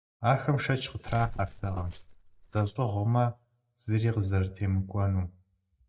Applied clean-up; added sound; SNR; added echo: neural mask model DeepFilterNet 3.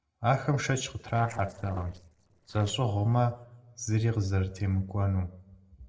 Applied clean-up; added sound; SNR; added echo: neural separator model SepFormer DNS4.